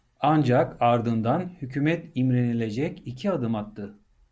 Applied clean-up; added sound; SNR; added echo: none; none; none; none.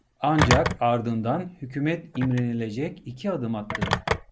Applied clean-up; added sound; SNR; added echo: none; Telephone; 4 dB; none.